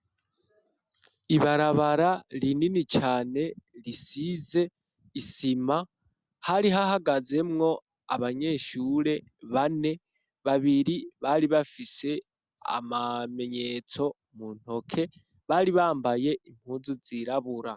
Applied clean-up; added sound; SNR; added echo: none; none; none; none.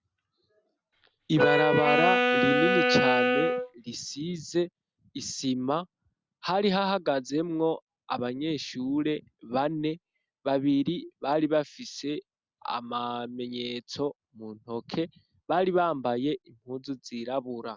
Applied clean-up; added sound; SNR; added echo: none; Wind instrument, woodwind instrument; -4 dB; none.